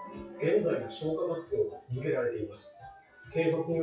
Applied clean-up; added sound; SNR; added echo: classical method WPE with log-MMSE.